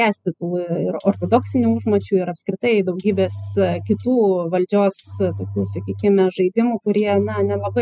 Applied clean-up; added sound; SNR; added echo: classical method spectral subtraction.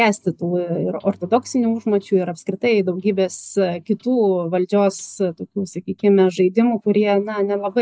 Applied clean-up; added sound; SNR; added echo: neural mask model DeepFilterNet 3.